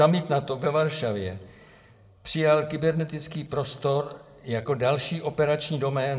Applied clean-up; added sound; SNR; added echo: none; none; none; reverberation time 1.5 s.